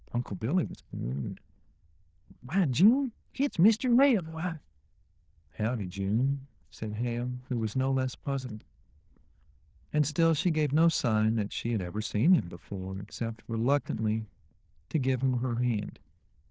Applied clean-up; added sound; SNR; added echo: neural diffusion model UNIVERSE++.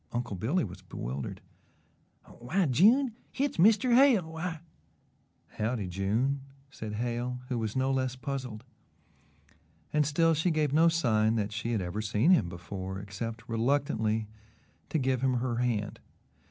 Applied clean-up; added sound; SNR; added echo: none; none; none; none.